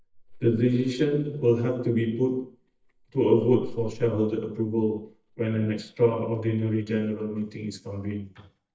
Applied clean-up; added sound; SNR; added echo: neural mask model DeepFilterNet 3.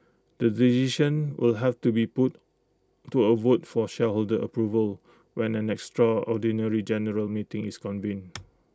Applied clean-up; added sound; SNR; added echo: none; none; none; none.